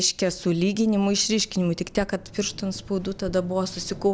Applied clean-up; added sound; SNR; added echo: none; none; none; none.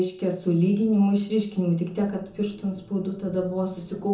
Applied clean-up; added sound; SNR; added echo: none; none; none; reverberation time 0.6 s.